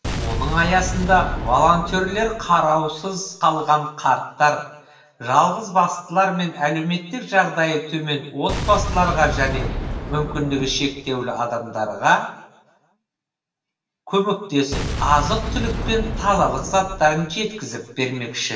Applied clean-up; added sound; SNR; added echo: none; Boom; 6 dB; reverberation time 0.9 s.